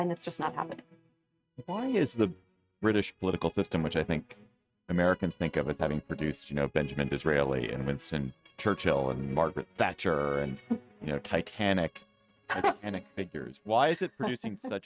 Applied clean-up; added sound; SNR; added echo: neural mask model RNNoise.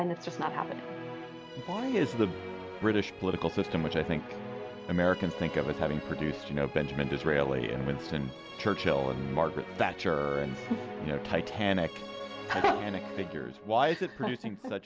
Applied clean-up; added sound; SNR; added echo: none; Musical instrument; 10 dB; none.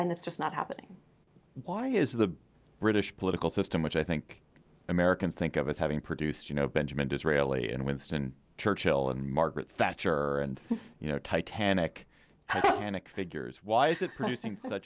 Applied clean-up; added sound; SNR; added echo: none; none; none; none.